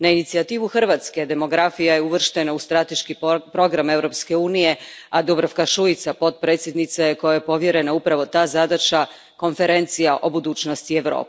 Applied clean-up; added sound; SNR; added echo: none; none; none; none.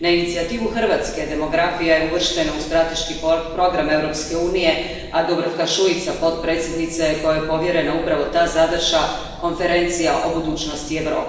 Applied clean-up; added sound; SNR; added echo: none; Train / Breathing; 15 dB; reverberation time 1.2 s.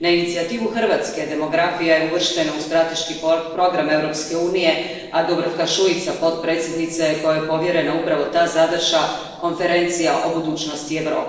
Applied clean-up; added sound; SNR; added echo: neural separator model SepFormer DNS4.